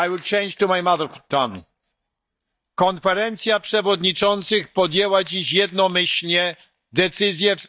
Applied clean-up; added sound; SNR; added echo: neural mask model DeepFilterNet 3.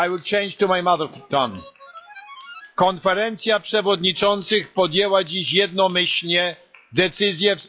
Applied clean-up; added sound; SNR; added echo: classical method log-MMSE.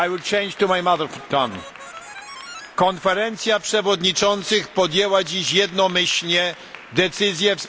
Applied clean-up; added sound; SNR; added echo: none; Applause / Clapping + Harmonica; 20 dB; none.